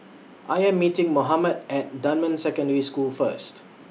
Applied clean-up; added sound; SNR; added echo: none; none; none; none.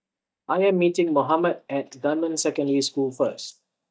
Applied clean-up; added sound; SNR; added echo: neural mask model DeepFilterNet 3.